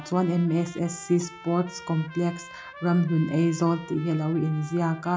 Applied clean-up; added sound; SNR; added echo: none; Trumpet; 19 dB; reverberation time 0.4 s.